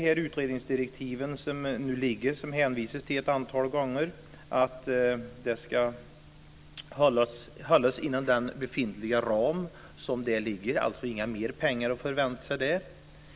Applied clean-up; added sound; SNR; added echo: none; none; none; none.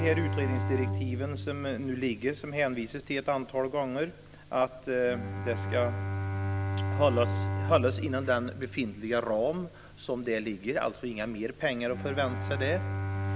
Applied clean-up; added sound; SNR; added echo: none; Bowed string instrument; 3 dB; none.